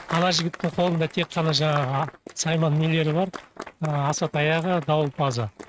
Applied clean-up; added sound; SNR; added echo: neural mask model RNNoise.